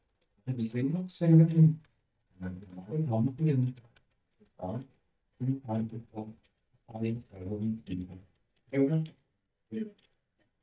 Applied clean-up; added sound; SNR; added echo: neural mask model DeepFilterNet 3.